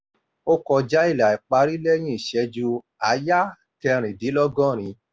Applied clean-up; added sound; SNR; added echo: none; none; none; none.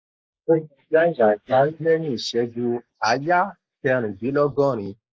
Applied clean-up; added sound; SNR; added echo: neural mask model Resemble Enhance denoiser.